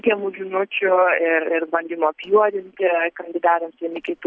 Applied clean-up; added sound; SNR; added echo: none; none; none; none.